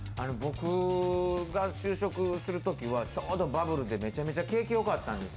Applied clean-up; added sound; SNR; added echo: none; none; none; none.